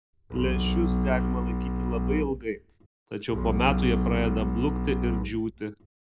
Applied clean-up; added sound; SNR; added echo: none; Bowed string instrument; -3 dB; none.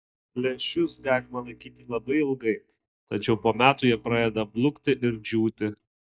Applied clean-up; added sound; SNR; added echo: neural mask model DeepFilterNet 3.